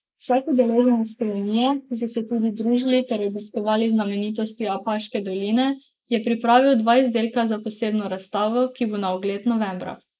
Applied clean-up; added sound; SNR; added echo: neural mask model Resemble Enhance denoiser.